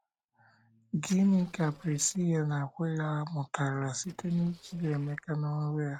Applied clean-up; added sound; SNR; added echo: neural mask model RNNoise.